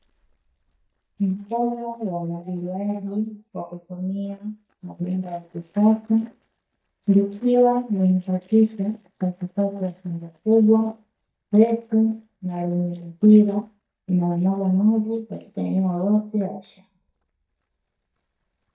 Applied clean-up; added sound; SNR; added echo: neural mask model DeepFilterNet 3.